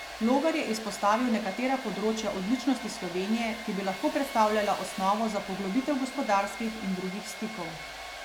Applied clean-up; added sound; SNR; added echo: none; Domestic sounds, home sounds; 11 dB; none.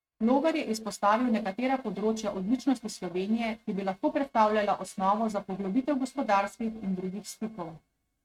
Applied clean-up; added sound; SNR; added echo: neural mask model RNNoise.